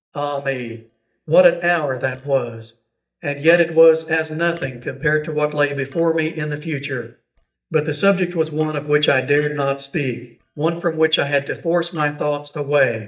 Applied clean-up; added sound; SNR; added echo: neural mask model DeepFilterNet 3.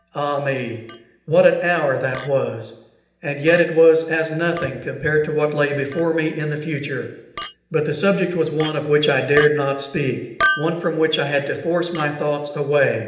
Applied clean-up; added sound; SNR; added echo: none; Chink, clink; 13 dB; reverberation time 0.8 s.